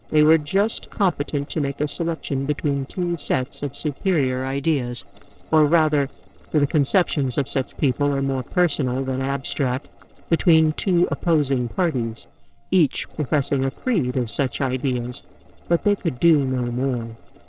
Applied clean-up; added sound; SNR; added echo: neural separator model SepFormer DNS4.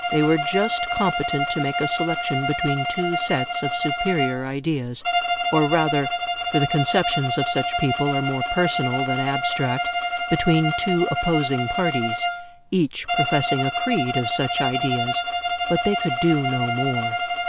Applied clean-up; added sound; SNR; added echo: none; Bowed string instrument; 1 dB; none.